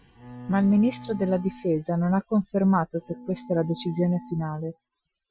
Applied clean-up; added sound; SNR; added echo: classical method Wiener filter.